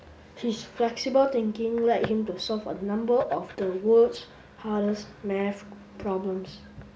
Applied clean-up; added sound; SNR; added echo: none; none; none; none.